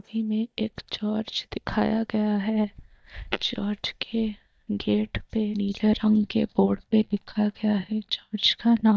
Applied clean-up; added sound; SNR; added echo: neural mask model DeepFilterNet 3.